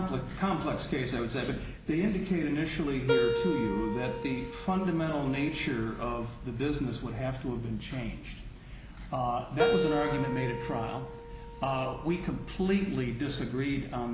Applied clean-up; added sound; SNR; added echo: none; Keyboard (musical); 6 dB; none.